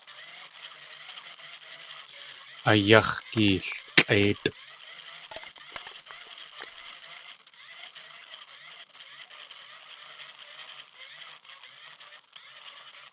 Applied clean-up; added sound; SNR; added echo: none; Crushing + Mechanisms; 15 dB; none.